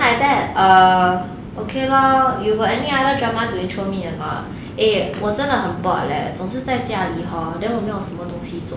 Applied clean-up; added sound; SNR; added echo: none; none; none; none.